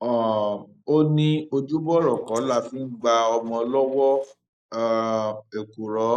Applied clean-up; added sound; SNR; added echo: neural mask model Resemble Enhance denoiser.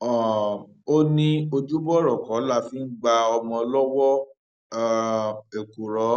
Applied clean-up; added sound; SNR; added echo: none; none; none; none.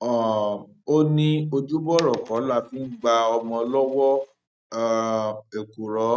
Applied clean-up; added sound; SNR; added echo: neural mask model RNNoise.